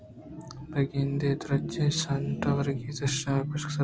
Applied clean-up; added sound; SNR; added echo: none; none; none; none.